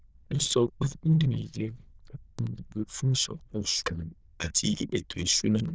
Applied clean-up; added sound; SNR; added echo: neural diffusion model UNIVERSE++.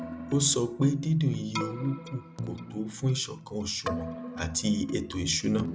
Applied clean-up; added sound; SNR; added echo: none; Keyboard (musical); 10 dB; none.